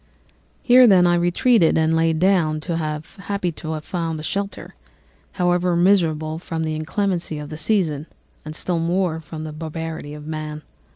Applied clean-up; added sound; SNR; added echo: none; none; none; none.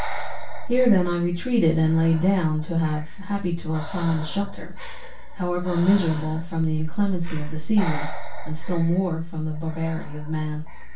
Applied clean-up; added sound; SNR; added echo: none; Breathing; 1 dB; reverberation time 0.2 s.